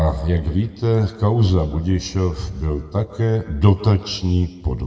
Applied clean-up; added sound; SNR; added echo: none; none; none; reverberation time 1.2 s.